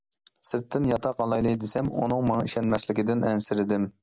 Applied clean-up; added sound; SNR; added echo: none; none; none; none.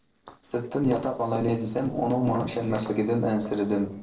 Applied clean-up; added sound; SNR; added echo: neural separator model SepFormer DNS4.